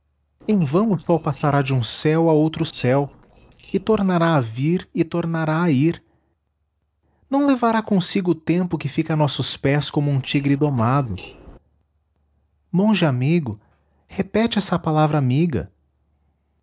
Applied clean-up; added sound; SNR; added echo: neural separator model SepFormer DNS4.